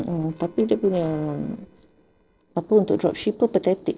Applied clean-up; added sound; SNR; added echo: neural separator model SepFormer DNS4.